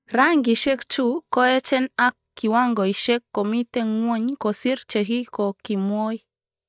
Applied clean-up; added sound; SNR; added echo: neural mask model DeepFilterNet 3.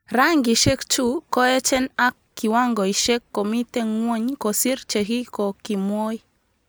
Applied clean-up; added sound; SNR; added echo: none; none; none; none.